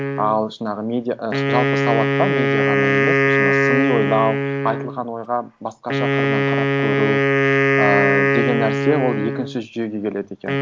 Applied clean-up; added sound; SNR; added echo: none; Wind instrument, woodwind instrument; -4 dB; none.